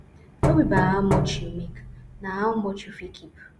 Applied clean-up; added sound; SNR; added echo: none; Knock; 0 dB; none.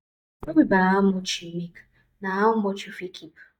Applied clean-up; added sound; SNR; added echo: neural mask model DeepFilterNet 3.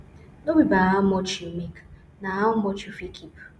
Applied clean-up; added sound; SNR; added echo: none; none; none; none.